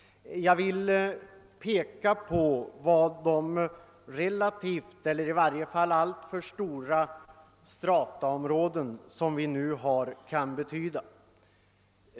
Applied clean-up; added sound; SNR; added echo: none; none; none; none.